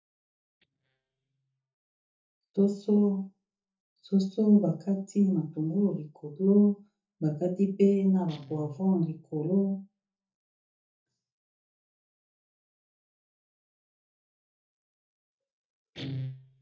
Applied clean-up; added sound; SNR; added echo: neural mask model DeepFilterNet 3.